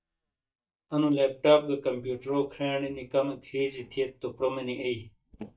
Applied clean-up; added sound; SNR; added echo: neural mask model DeepFilterNet 3.